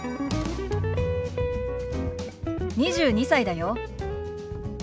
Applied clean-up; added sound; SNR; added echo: none; none; none; none.